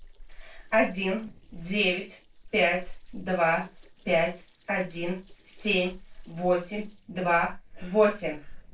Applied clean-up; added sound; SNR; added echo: neural separator model SepFormer DNS4.